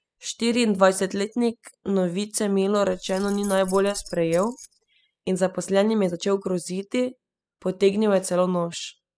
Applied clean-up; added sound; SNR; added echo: classical method spectral subtraction.